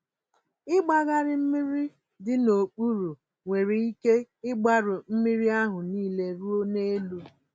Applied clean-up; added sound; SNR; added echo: none; none; none; none.